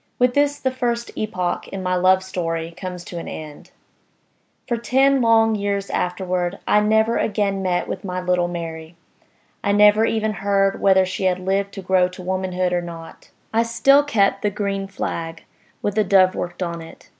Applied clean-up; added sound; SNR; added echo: none; none; none; none.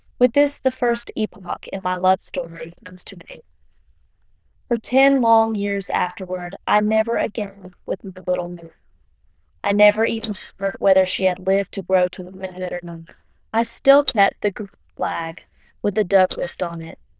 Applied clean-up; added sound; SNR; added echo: neural diffusion model UNIVERSE++.